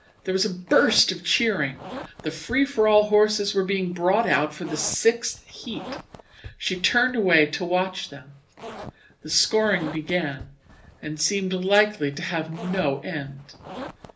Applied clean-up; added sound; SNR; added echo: none; Zipper (clothing); 18 dB; reverberation time 0.3 s.